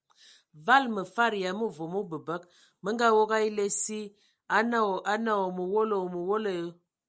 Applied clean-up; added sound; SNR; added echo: none; none; none; none.